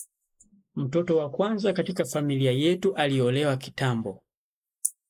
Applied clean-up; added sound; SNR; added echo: neural mask model Resemble Enhance denoiser.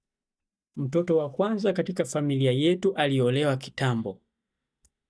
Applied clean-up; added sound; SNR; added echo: neural mask model DeepFilterNet 3.